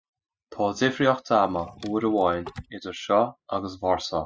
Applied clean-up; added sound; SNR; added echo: classical method spectral subtraction.